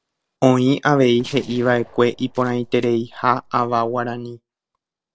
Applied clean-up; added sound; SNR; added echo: neural separator model SepFormer DNS4.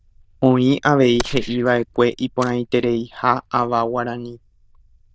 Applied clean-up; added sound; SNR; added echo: neural diffusion model UNIVERSE++.